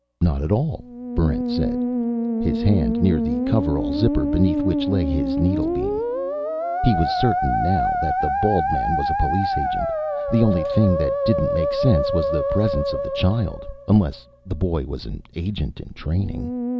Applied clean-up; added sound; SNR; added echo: none; Musical instrument; 1 dB; none.